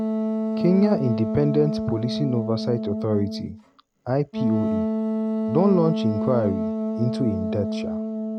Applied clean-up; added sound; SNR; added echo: none; Wind instrument, woodwind instrument; 1 dB; none.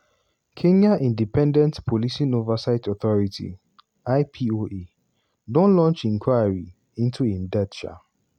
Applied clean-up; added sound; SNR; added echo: none; none; none; none.